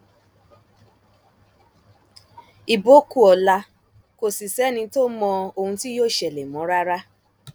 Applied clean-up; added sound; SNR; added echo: none; none; none; none.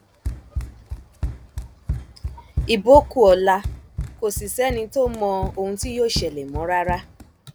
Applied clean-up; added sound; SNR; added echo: none; Run; 9 dB; none.